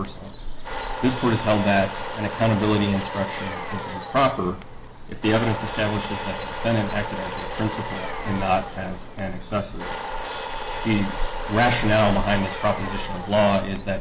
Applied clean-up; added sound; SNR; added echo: none; Domestic sounds, home sounds + Bird vocalization, bird call, bird song; 5 dB; none.